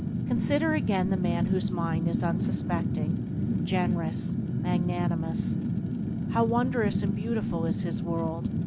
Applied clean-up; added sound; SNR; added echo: none; Fire; -3 dB; none.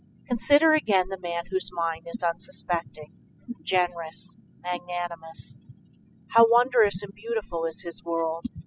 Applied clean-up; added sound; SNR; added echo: classical method spectral subtraction.